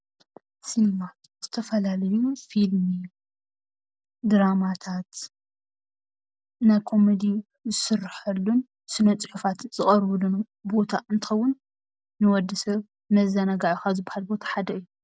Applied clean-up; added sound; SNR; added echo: none; none; none; none.